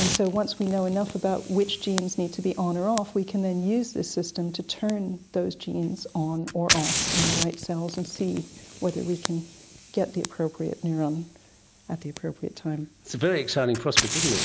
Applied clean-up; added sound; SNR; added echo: none; Fire; 5 dB; none.